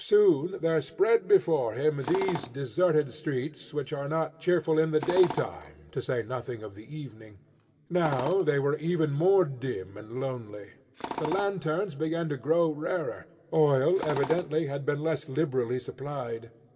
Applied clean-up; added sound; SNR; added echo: none; Tools; 14 dB; reverberation time 1.7 s.